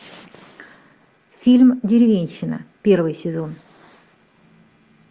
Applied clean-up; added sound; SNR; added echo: none; none; none; none.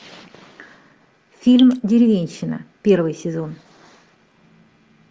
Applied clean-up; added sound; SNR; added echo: none; Drip; 13 dB; none.